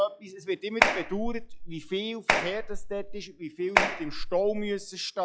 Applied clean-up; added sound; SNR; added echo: classical method log-MMSE.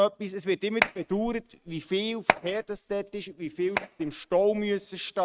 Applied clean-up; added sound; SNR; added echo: neural mask model RNNoise.